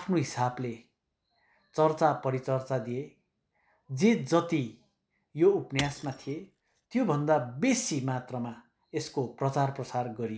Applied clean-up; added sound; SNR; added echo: none; Shatter / Crushing; 14 dB; none.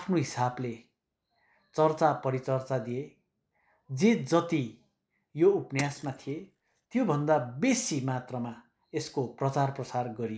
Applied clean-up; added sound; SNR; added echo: neural mask model Resemble Enhance denoiser.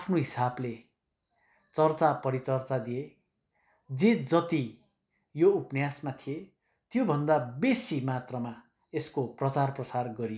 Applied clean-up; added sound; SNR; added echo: none; none; none; none.